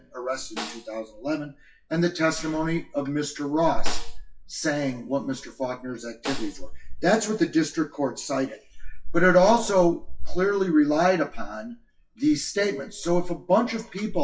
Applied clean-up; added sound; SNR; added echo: classical method WPE with log-MMSE.